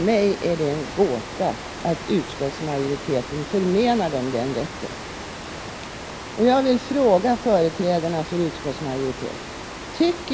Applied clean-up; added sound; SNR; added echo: none; Water; 11 dB; none.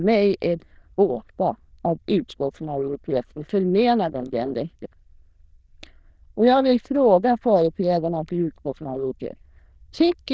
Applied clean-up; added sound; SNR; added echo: neural diffusion model UNIVERSE++.